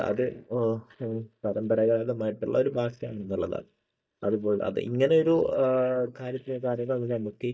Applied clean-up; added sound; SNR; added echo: neural mask model DeepFilterNet 3.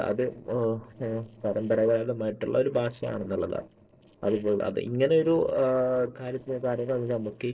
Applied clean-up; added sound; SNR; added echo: neural separator model SepFormer DNS4.